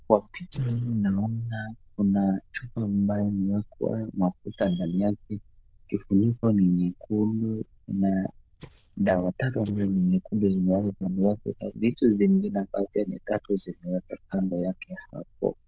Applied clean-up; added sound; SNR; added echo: neural diffusion model UNIVERSE++.